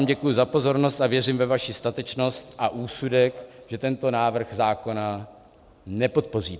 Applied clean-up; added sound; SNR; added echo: none; none; none; none.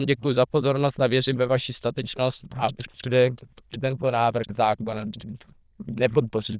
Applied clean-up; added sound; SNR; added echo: neural diffusion model UNIVERSE++.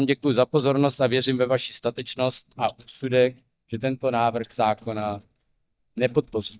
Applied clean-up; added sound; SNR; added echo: neural mask model DeepFilterNet 3.